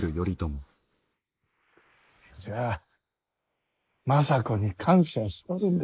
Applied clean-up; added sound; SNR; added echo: neural mask model Resemble Enhance denoiser.